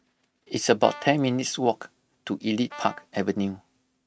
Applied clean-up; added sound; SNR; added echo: neural mask model RNNoise.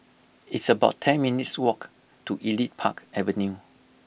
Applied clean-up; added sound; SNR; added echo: none; none; none; none.